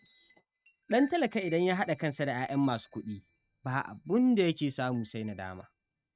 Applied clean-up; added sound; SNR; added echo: neural mask model RNNoise.